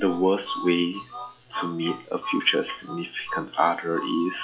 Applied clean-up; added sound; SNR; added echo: classical method log-MMSE.